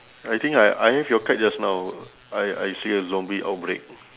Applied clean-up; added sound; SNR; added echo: none; none; none; none.